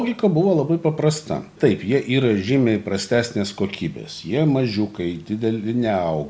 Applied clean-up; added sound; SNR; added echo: none; none; none; none.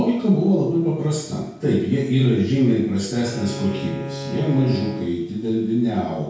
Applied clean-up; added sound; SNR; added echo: none; Bowed string instrument; 12 dB; reverberation time 0.6 s.